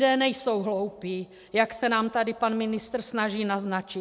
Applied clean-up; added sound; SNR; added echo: none; none; none; none.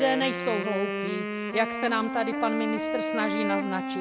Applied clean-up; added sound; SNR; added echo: none; Wind instrument, woodwind instrument; 1 dB; none.